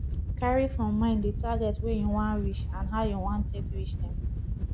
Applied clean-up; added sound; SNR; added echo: none; Wind / Boat, Water vehicle; 0 dB; none.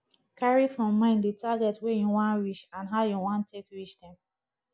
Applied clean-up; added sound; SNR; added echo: none; none; none; none.